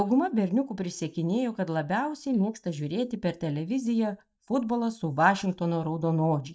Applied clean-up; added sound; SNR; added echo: neural mask model DeepFilterNet 3.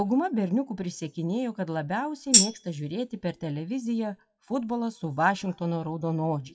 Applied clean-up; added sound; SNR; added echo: classical method WPE with log-MMSE.